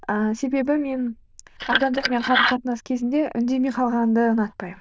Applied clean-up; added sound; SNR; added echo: neural diffusion model UNIVERSE++.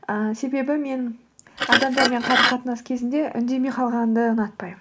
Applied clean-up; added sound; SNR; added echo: neural mask model Resemble Enhance denoiser.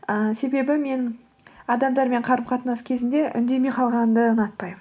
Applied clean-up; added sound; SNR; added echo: none; none; none; none.